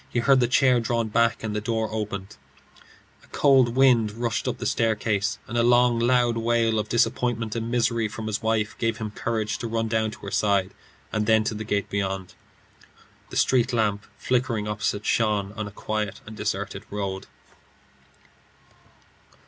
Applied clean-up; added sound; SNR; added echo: none; none; none; none.